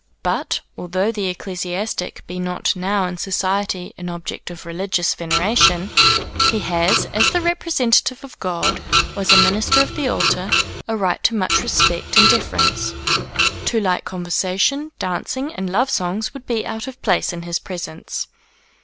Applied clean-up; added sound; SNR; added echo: none; Printer; -4 dB; none.